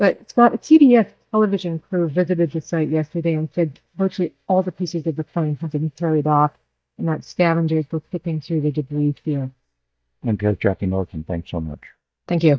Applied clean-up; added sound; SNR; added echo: neural mask model DeepFilterNet 3.